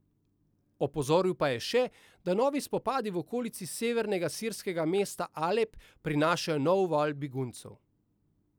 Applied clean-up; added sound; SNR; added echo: none; none; none; none.